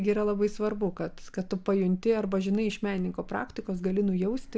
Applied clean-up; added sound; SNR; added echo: none; none; none; none.